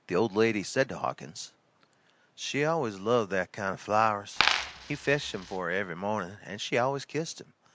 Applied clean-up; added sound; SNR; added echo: none; Coin (dropping); 1 dB; none.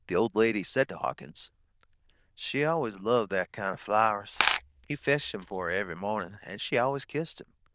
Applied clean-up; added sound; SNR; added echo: neural diffusion model UNIVERSE++.